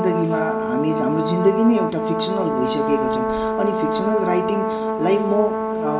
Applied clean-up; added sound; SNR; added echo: none; Brass instrument; 1 dB; reverberation time 0.4 s.